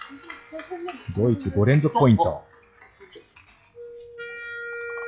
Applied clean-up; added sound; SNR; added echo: classical method log-MMSE.